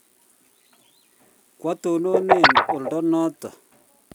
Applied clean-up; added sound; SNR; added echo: none; Guitar; -5 dB; none.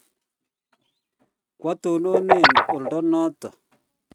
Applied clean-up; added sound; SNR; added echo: neural mask model RNNoise.